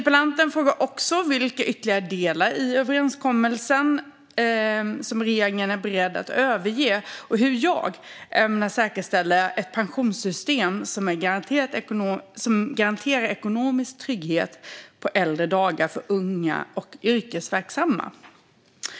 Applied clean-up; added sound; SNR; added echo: none; none; none; none.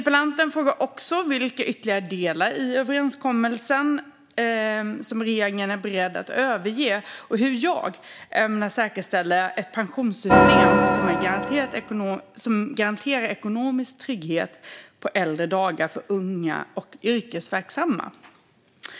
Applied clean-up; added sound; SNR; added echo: none; Organ; -5 dB; none.